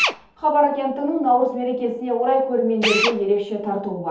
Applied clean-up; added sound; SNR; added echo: none; Drill; 8 dB; reverberation time 0.6 s.